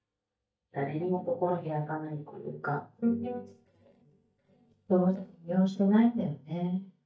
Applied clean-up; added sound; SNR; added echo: neural mask model DeepFilterNet 3.